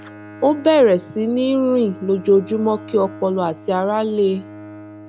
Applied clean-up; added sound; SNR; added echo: none; Bowed string instrument; 18 dB; none.